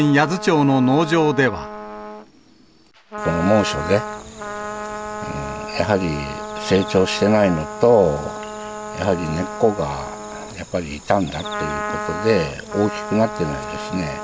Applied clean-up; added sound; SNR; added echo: none; Trumpet; 9 dB; none.